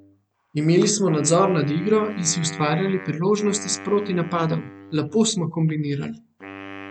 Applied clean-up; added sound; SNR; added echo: none; Wind instrument, woodwind instrument; 16 dB; none.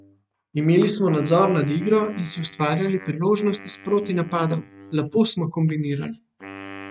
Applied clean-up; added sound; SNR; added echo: neural mask model RNNoise.